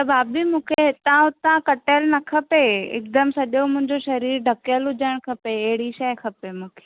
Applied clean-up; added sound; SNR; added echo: none; none; none; none.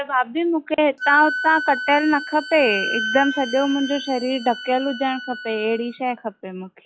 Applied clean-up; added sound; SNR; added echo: classical method log-MMSE.